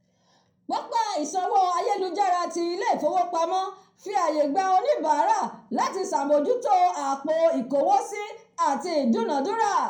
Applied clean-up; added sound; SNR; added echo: none; none; none; reverberation time 0.6 s.